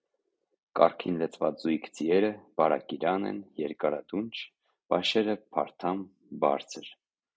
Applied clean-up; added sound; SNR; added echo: none; none; none; none.